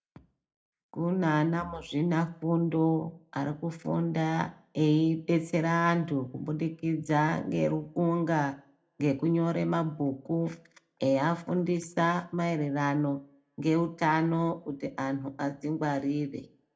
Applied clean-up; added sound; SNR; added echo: none; none; none; reverberation time 0.3 s.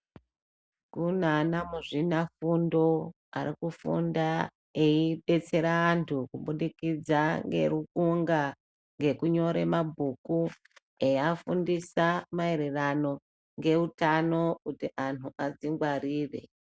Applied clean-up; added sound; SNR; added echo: none; none; none; none.